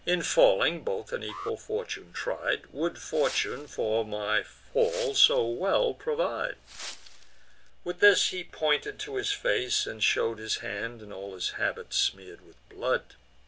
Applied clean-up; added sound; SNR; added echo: none; Wind + Alarm; 17 dB; none.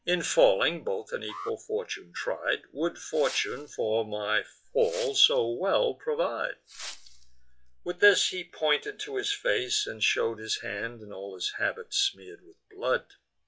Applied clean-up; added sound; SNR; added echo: classical method log-MMSE.